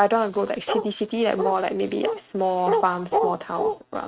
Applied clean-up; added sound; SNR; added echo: neural mask model RNNoise.